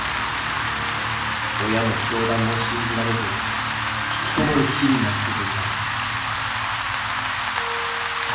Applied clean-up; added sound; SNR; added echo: none; Rain; -2 dB; reverberation time 0.7 s.